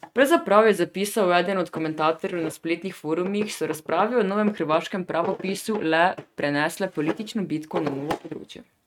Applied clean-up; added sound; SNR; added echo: neural mask model RNNoise.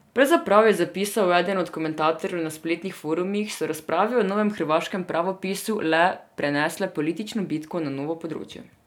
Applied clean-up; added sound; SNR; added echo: none; none; none; none.